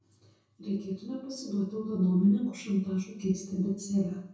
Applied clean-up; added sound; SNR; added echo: none; none; none; reverberation time 0.6 s.